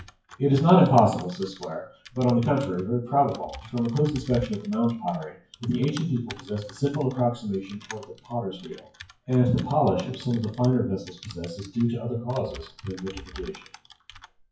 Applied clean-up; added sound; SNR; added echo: classical method WPE with log-MMSE.